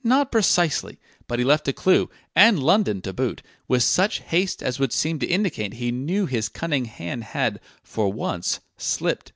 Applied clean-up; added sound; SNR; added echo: none; none; none; none.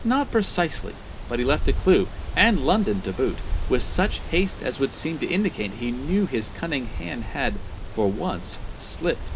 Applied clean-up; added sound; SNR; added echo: none; Wind; 5 dB; reverberation time 0.3 s.